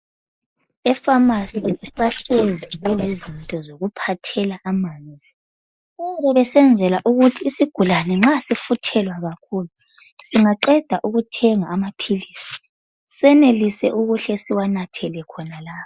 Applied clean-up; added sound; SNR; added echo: neural mask model Resemble Enhance denoiser.